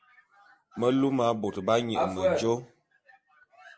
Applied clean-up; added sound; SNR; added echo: none; none; none; none.